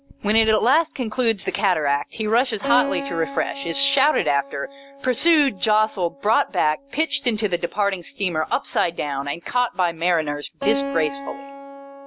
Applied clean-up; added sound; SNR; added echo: none; Keyboard (musical); 12 dB; none.